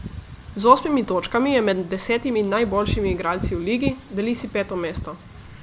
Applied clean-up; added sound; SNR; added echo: none; Wind / Rain; 11 dB; none.